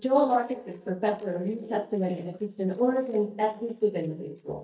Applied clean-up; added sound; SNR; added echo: neural mask model DeepFilterNet 3.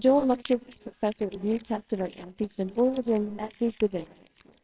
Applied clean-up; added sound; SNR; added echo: neural separator model SepFormer WHAMR!.